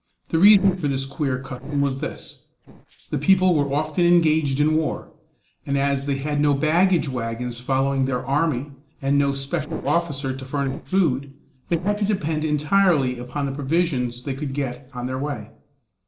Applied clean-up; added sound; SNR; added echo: neural separator model SepFormer DNS4.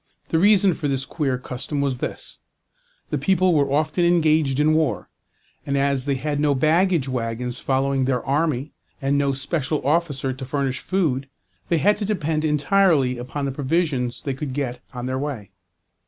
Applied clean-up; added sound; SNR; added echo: none; none; none; none.